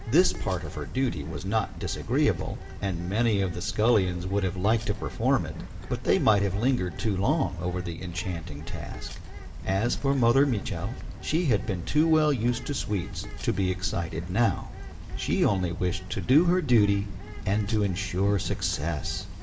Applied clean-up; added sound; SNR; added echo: none; Bird; 10 dB; reverberation time 2.6 s.